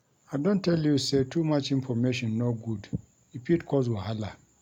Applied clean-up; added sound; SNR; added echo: none; none; none; none.